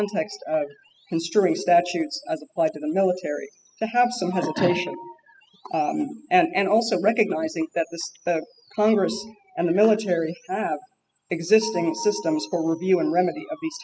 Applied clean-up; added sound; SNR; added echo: classical method spectral subtraction.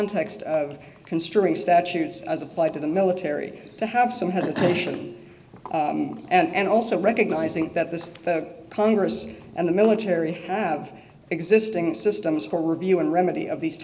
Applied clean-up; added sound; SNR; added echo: none; none; none; none.